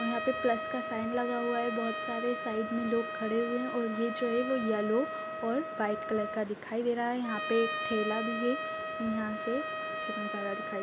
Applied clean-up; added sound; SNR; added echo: none; Trumpet; 5 dB; none.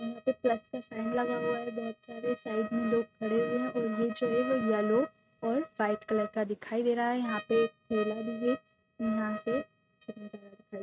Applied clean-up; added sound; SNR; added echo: neural mask model RNNoise.